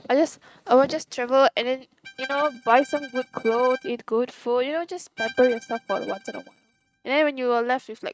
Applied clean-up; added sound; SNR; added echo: neural mask model RNNoise.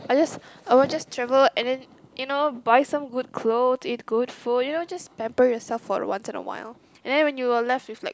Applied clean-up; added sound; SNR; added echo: none; none; none; none.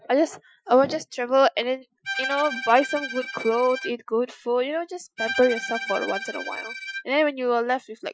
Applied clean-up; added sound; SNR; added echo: classical method Wiener filter.